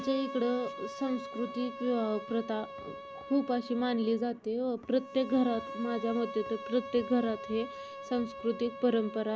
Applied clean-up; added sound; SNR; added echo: none; Bowed string instrument; 11 dB; none.